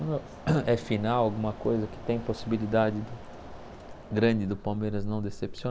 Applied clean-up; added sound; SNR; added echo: none; Mechanisms; 12 dB; none.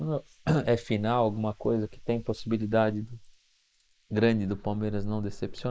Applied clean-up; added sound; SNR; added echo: neural mask model Resemble Enhance denoiser.